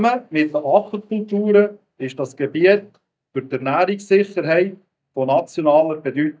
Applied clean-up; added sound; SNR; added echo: neural mask model DeepFilterNet 3.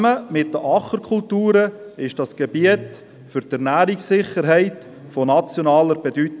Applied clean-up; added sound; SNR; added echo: none; none; none; none.